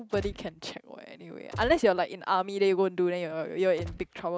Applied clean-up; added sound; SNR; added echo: neural mask model RNNoise.